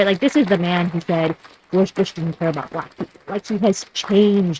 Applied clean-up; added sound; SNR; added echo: neural mask model RNNoise.